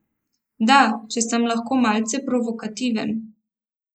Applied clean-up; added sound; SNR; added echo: neural mask model Resemble Enhance denoiser.